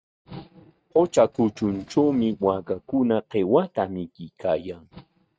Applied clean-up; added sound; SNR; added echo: neural mask model RNNoise.